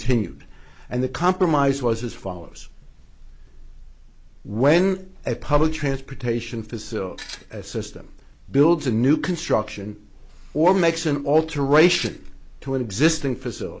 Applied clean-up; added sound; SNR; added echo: none; Tools; 16 dB; none.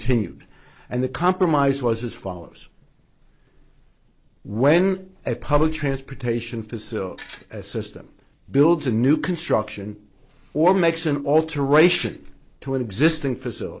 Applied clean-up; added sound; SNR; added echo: neural separator model SepFormer DNS4.